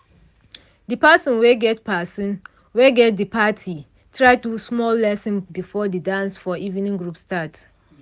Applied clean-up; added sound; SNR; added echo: none; none; none; none.